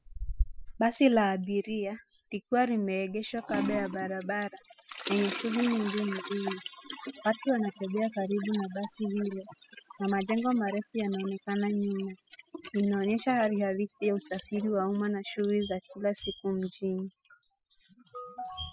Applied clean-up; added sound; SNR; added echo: classical method spectral subtraction.